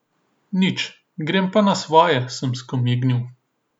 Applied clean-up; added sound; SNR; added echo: none; none; none; none.